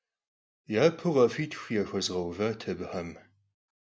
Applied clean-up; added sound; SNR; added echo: none; none; none; none.